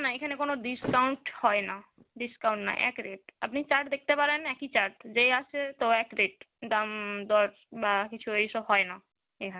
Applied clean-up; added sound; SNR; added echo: none; Thump, thud; 13 dB; none.